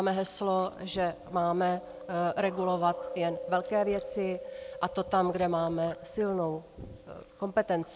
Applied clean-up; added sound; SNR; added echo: none; Chewing, mastication; 12 dB; none.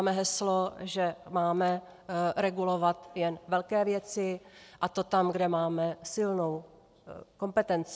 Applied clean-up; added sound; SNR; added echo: none; none; none; none.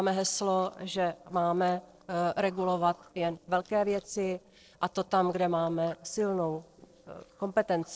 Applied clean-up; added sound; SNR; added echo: neural separator model SepFormer DNS4.